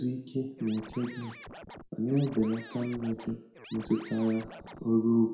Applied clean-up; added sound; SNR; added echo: none; Scratching (performance technique); 17 dB; reverberation time 0.5 s.